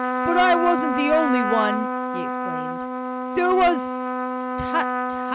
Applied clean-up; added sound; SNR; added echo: none; Trumpet; 1 dB; none.